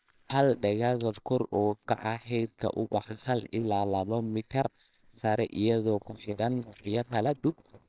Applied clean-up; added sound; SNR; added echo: neural separator model SepFormer WHAMR!.